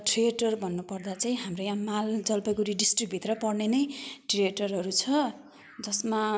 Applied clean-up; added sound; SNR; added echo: none; none; none; none.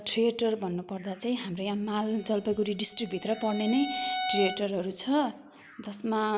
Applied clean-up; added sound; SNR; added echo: none; Bowed string instrument; 8 dB; none.